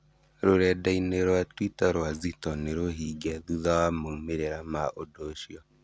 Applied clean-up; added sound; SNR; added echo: none; none; none; none.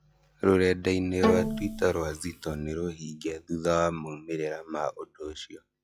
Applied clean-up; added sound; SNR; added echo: classical method log-MMSE.